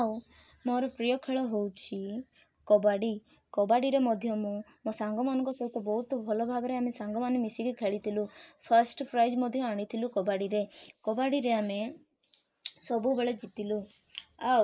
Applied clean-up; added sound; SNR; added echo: neural mask model Resemble Enhance denoiser.